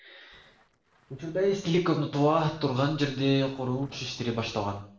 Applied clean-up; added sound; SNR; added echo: neural separator model SepFormer DNS4.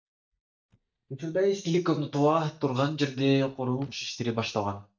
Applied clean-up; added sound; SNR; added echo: neural mask model DeepFilterNet 3.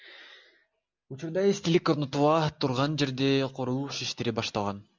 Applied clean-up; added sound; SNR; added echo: none; none; none; none.